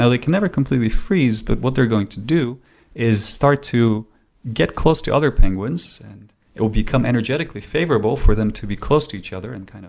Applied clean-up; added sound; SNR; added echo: none; none; none; none.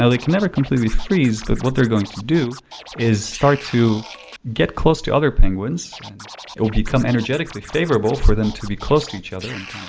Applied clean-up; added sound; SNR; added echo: none; Scratching (performance technique); 20 dB; none.